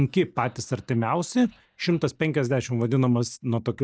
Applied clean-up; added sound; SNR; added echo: neural mask model DeepFilterNet 3.